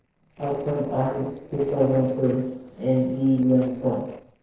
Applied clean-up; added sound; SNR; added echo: neural separator model SepFormer DNS4.